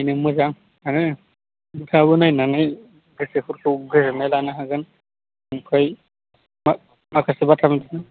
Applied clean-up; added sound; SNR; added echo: none; none; none; none.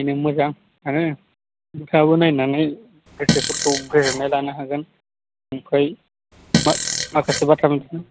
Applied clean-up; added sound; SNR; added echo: none; Fart; 2 dB; none.